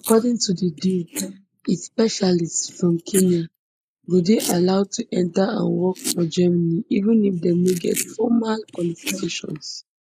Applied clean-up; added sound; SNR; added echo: neural mask model Resemble Enhance denoiser.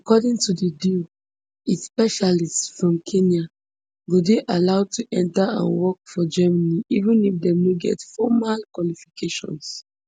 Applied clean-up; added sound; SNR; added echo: none; none; none; none.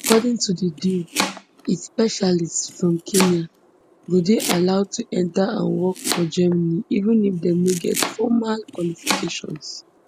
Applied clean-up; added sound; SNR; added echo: none; Domestic sounds, home sounds; 9 dB; none.